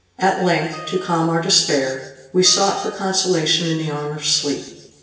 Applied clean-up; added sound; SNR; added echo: none; Wind instrument, woodwind instrument; 19 dB; reverberation time 1.0 s.